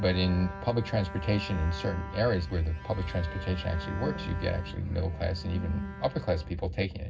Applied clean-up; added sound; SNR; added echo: none; Bowed string instrument; 14 dB; reverberation time 0.4 s.